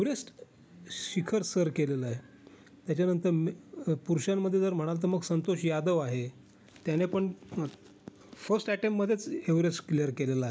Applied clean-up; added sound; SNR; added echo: none; none; none; none.